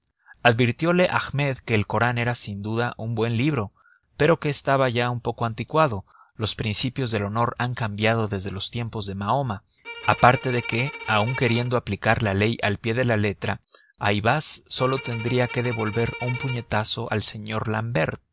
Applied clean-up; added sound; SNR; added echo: none; Bowed string instrument; 13 dB; none.